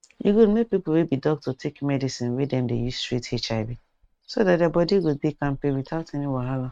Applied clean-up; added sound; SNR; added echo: neural mask model RNNoise.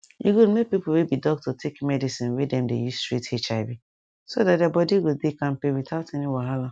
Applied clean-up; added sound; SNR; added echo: none; none; none; none.